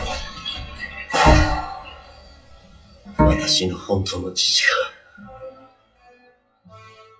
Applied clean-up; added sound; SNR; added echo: classical method WPE with log-MMSE.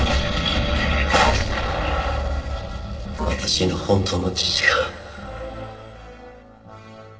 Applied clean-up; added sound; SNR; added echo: neural separator model SepFormer DNS4.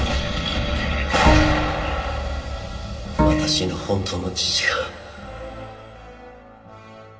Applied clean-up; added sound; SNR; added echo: none; Bowed string instrument; 0 dB; reverberation time 1.7 s.